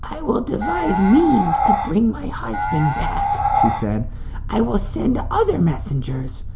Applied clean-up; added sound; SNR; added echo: none; Animal; 1 dB; none.